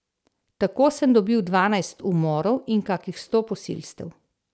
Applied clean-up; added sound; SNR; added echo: none; none; none; none.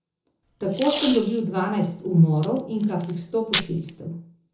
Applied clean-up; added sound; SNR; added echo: none; Packing tape, duct tape; 7 dB; reverberation time 0.6 s.